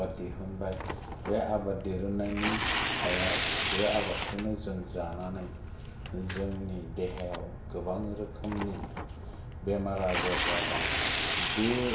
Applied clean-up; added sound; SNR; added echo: none; Tearing; -1 dB; reverberation time 0.5 s.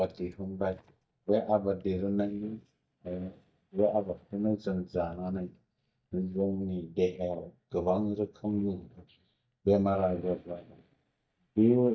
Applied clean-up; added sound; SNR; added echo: neural mask model DeepFilterNet 3.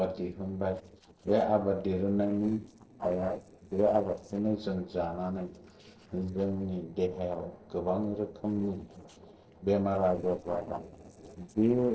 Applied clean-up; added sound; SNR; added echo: neural separator model SepFormer DNS4.